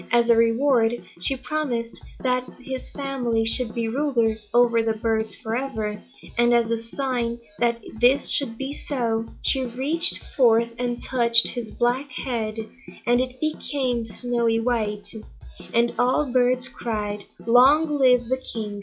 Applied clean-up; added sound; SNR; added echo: classical method log-MMSE.